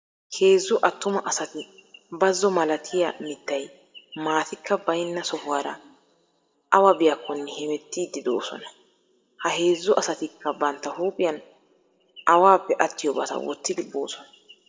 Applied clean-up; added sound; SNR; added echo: none; none; none; reverberation time 1.1 s.